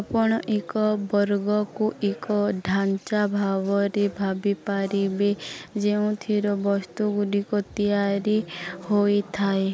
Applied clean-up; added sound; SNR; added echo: none; none; none; none.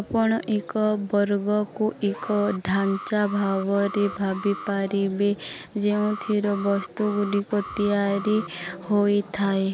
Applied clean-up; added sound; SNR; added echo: none; Alarm; 15 dB; none.